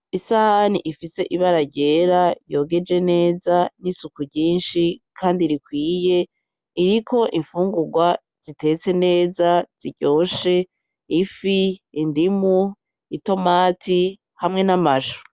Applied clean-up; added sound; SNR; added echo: none; none; none; none.